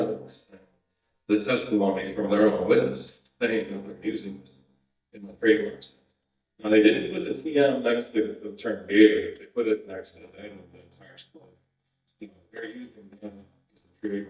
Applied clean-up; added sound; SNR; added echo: neural mask model DeepFilterNet 3.